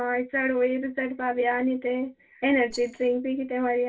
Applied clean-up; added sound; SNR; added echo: none; Rattle; 19 dB; reverberation time 0.1 s.